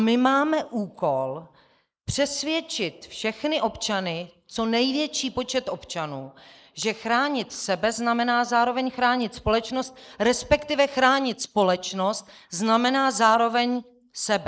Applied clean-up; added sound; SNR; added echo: neural mask model Resemble Enhance denoiser.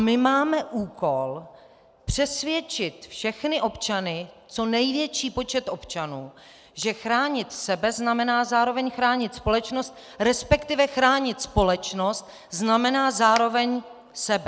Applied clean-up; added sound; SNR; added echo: none; Finger snapping; 11 dB; none.